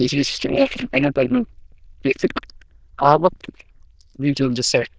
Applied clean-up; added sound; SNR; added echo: neural diffusion model UNIVERSE++.